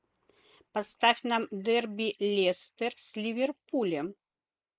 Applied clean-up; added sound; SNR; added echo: neural mask model Resemble Enhance denoiser.